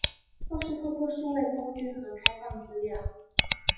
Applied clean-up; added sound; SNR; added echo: classical method WPE with log-MMSE.